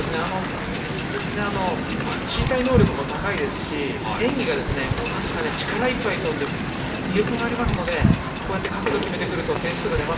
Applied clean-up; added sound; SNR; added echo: none; Wind; -1 dB; reverberation time 0.8 s.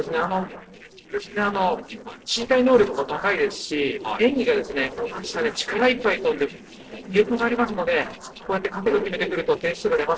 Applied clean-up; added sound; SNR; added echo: neural separator model SepFormer DNS4.